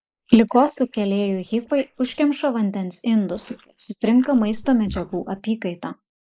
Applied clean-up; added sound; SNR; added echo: neural mask model Resemble Enhance denoiser.